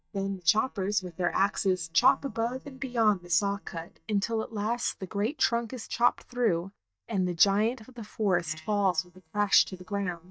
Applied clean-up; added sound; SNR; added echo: neural mask model DeepFilterNet 3.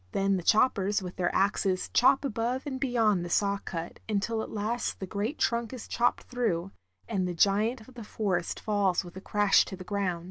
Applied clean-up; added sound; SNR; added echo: none; none; none; none.